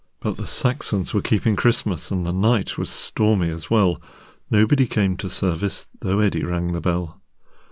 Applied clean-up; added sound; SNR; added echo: none; none; none; none.